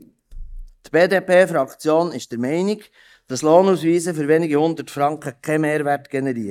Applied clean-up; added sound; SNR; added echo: neural mask model DeepFilterNet 3.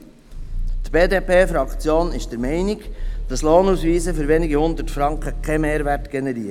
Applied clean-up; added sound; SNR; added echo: none; Growling; 5 dB; none.